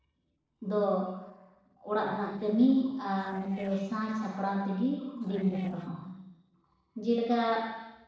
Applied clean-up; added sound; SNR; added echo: neural separator model SepFormer DNS4.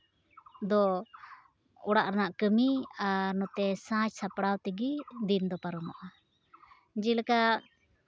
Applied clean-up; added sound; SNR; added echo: none; none; none; none.